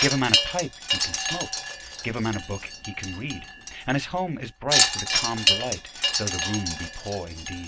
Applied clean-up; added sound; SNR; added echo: none; Wind chime; -3 dB; none.